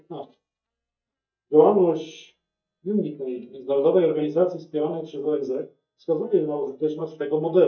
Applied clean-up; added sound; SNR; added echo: neural mask model DeepFilterNet 3.